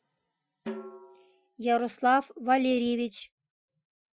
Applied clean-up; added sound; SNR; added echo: classical method Wiener filter.